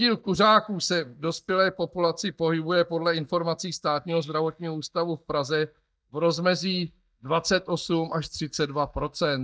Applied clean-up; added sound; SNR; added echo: neural mask model DeepFilterNet 3.